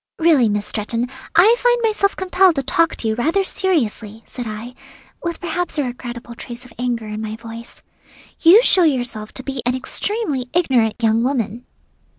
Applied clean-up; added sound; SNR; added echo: none; none; none; none.